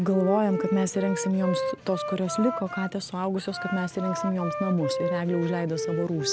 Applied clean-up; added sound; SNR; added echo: none; Wind instrument, woodwind instrument; 5 dB; none.